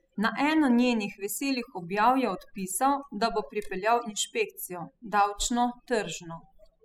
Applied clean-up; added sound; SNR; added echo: classical method spectral subtraction.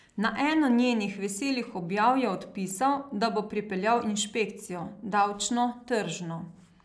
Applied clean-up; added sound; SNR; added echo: none; none; none; none.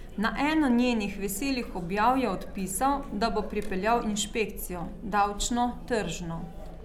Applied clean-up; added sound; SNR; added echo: none; Chatter; 11 dB; none.